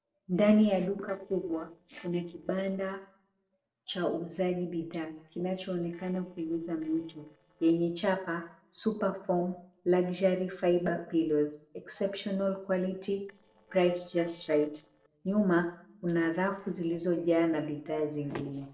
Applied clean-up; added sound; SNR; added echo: neural separator model SepFormer DNS4.